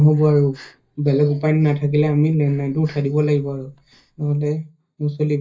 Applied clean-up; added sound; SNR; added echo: neural mask model DeepFilterNet 3.